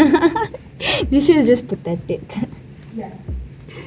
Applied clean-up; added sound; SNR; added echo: none; Bass drum; 11 dB; none.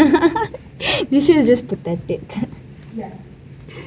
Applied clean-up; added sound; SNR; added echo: none; none; none; none.